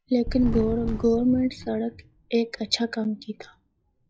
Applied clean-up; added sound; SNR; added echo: classical method log-MMSE.